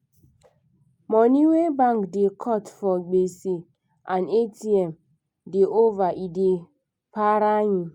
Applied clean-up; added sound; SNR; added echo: none; none; none; none.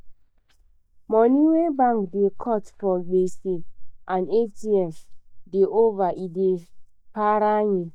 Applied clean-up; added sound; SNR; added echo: neural mask model DeepFilterNet 3.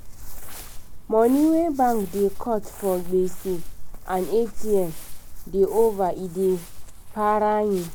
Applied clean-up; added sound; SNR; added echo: none; Crumpling, crinkling; 7 dB; none.